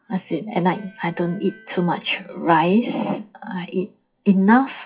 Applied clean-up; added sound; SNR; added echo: classical method WPE with log-MMSE.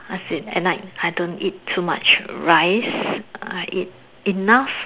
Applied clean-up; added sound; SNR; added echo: none; none; none; none.